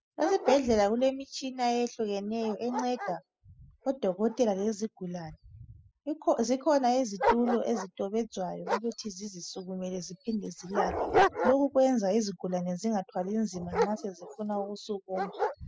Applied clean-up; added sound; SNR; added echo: classical method spectral subtraction.